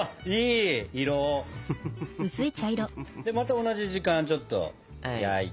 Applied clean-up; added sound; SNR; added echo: none; none; none; none.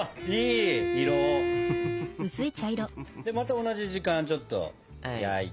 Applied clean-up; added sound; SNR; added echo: none; Bowed string instrument; -1 dB; none.